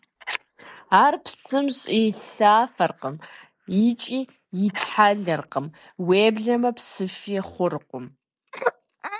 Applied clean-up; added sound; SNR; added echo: neural mask model Resemble Enhance denoiser.